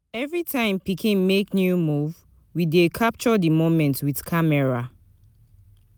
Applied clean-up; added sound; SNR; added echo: none; none; none; none.